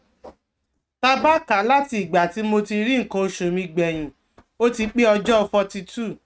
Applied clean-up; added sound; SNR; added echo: neural mask model RNNoise.